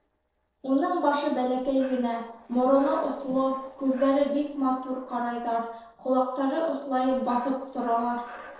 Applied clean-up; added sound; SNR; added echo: neural separator model SepFormer DNS4.